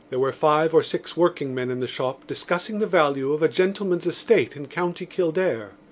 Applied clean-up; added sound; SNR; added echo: none; none; none; none.